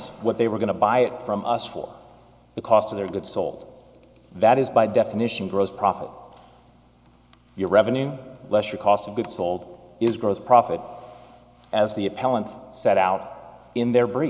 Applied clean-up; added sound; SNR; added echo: none; none; none; none.